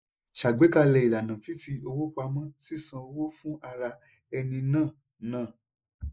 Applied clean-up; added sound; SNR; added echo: neural mask model Resemble Enhance denoiser.